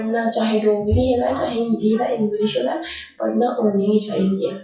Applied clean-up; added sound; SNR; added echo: classical method WPE with log-MMSE.